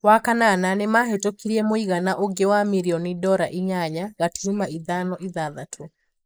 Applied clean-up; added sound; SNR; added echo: neural mask model Resemble Enhance denoiser.